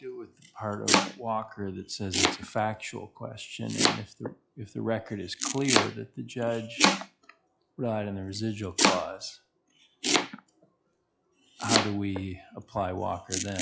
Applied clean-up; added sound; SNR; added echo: classical method log-MMSE.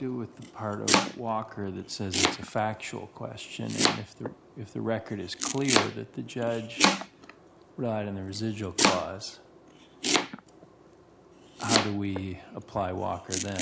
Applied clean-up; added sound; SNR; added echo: none; Domestic sounds, home sounds; -2 dB; none.